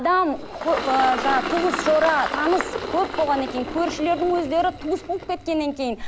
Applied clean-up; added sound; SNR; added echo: none; Engine; 7 dB; none.